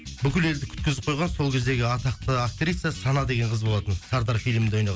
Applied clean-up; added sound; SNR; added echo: none; none; none; none.